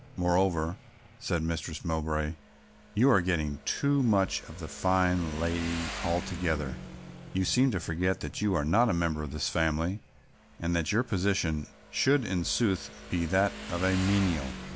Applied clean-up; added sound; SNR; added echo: none; Motorcycle; 14 dB; none.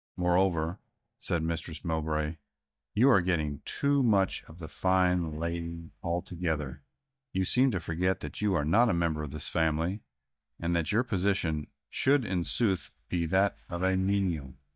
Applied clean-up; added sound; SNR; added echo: neural mask model DeepFilterNet 3.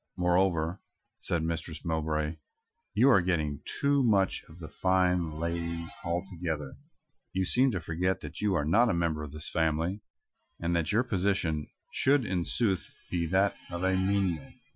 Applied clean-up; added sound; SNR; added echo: classical method Wiener filter.